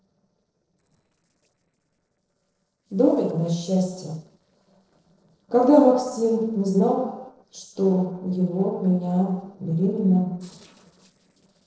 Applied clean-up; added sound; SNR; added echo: neural separator model SepFormer DNS4.